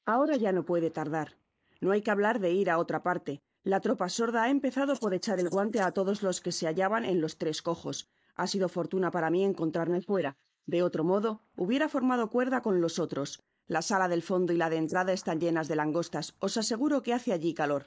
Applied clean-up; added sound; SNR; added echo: neural mask model Resemble Enhance denoiser.